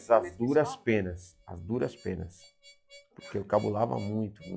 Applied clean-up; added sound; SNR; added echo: classical method log-MMSE.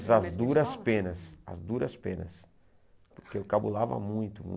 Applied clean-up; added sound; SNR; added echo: none; none; none; none.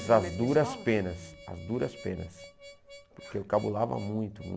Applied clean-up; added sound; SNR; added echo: none; Harmonica; 19 dB; none.